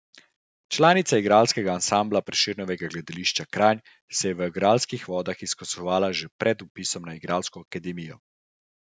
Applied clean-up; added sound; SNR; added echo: none; none; none; none.